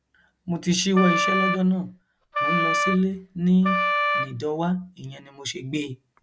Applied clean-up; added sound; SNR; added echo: none; Wind instrument, woodwind instrument; 0 dB; none.